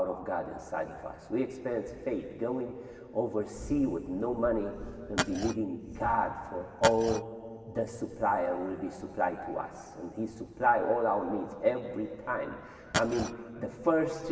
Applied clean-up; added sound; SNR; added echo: none; Glass; 1 dB; reverberation time 2.4 s.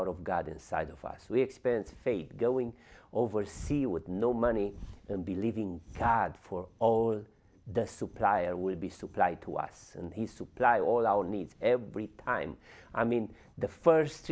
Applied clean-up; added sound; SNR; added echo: none; none; none; none.